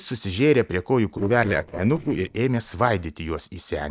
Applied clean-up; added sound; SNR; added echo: neural separator model SepFormer DNS4.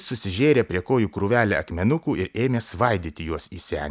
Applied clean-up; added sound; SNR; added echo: none; none; none; none.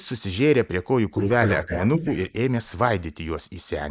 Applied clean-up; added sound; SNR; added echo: neural mask model Resemble Enhance denoiser.